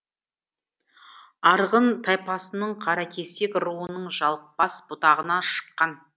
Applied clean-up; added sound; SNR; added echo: none; none; none; none.